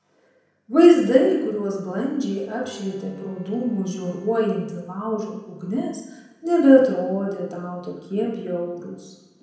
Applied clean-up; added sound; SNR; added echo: none; Bowed string instrument; 20 dB; reverberation time 0.9 s.